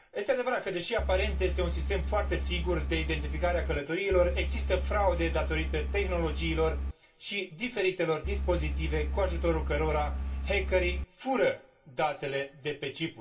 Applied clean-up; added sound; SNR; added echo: none; Engine; 1 dB; reverberation time 0.2 s.